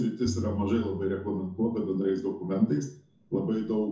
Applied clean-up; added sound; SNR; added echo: none; Tabla; 12 dB; reverberation time 0.7 s.